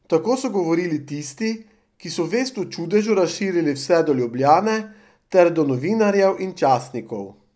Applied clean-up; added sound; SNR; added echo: none; none; none; none.